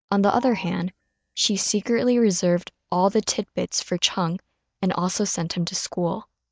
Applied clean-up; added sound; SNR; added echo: neural mask model DeepFilterNet 3.